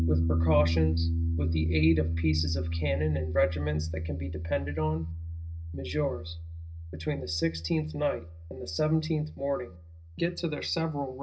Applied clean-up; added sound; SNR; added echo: none; Piano; 1 dB; reverberation time 0.4 s.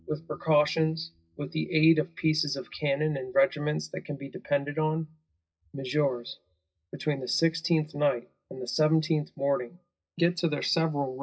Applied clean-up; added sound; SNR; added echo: classical method WPE with log-MMSE.